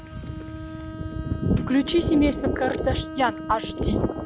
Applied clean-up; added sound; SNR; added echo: none; Bowed string instrument; 13 dB; none.